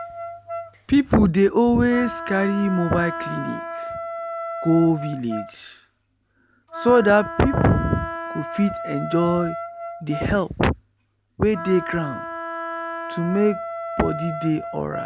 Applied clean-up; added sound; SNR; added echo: none; Wind instrument, woodwind instrument; 10 dB; none.